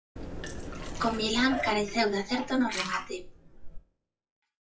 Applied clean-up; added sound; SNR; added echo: classical method WPE with log-MMSE.